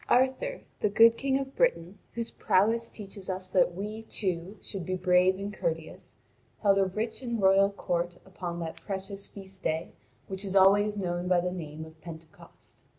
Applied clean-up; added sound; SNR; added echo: none; none; none; none.